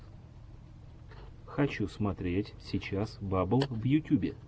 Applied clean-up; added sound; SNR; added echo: none; none; none; none.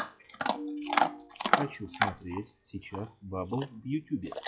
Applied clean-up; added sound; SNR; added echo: classical method log-MMSE.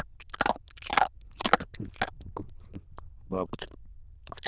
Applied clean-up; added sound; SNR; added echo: neural diffusion model UNIVERSE++.